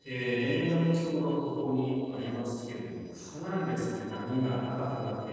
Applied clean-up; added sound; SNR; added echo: neural separator model SepFormer DNS4.